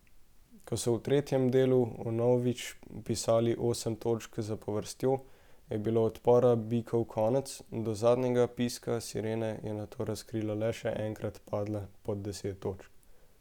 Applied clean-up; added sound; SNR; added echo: none; none; none; none.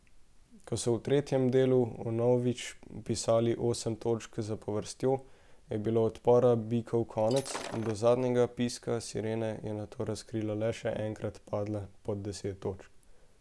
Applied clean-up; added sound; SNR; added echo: none; Shatter; 13 dB; none.